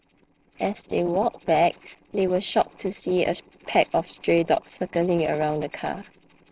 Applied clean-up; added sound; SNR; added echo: neural separator model SepFormer DNS4.